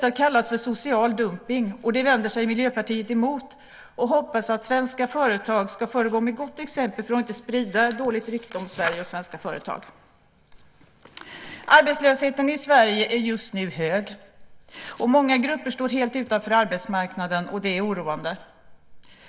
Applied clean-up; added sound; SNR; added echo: none; none; none; none.